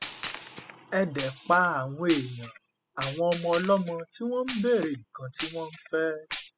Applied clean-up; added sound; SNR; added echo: classical method spectral subtraction.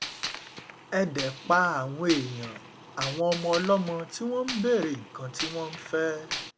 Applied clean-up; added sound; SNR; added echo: none; Gunshot, gunfire; 9 dB; none.